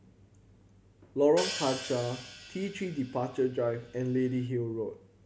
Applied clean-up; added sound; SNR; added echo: none; Hi-hat; 11 dB; none.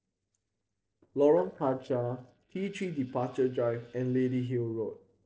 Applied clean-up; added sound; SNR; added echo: neural separator model SepFormer DNS4.